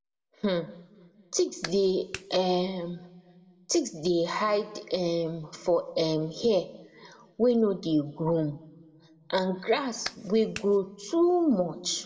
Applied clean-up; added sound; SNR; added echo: none; Clapping; 13 dB; reverberation time 1.4 s.